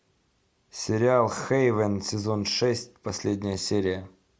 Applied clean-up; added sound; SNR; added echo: none; none; none; none.